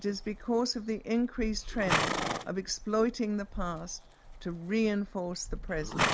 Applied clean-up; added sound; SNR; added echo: none; Livestock, farm animals, working animals; 4 dB; none.